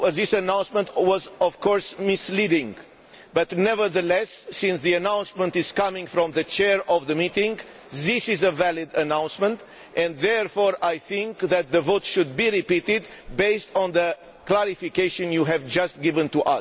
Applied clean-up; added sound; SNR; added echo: none; none; none; none.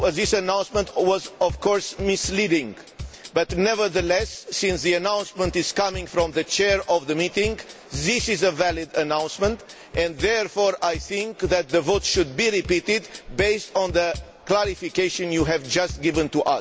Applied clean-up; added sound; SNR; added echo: none; Bass drum / Drum kit; 15 dB; none.